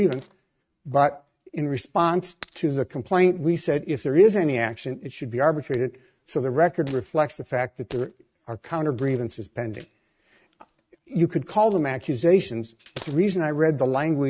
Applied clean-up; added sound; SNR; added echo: neural mask model RNNoise.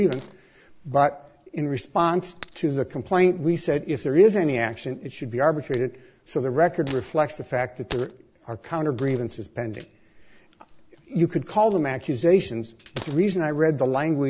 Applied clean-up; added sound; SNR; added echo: none; Tambourine + Coin (dropping); 18 dB; none.